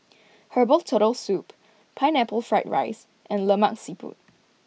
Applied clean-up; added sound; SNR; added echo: none; none; none; none.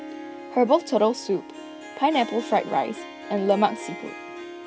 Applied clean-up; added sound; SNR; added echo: none; Harp; 13 dB; none.